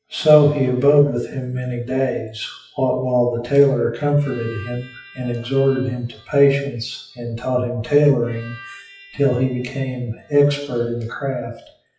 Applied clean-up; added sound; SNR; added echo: classical method WPE with log-MMSE.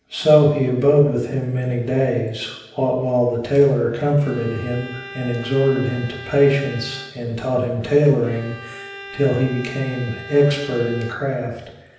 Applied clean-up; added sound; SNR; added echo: none; Bowed string instrument; 17 dB; reverberation time 0.9 s.